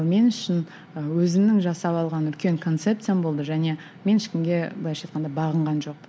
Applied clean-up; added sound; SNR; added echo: none; none; none; none.